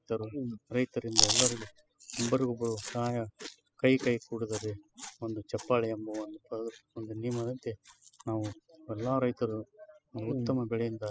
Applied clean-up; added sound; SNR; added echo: classical method spectral subtraction.